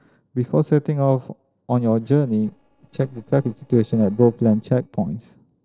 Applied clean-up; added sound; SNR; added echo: neural separator model SepFormer DNS4.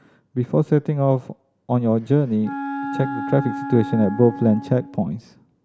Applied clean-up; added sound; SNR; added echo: none; Wind instrument, woodwind instrument; 9 dB; none.